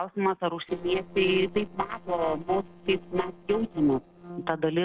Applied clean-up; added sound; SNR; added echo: neural separator model SepFormer DNS4.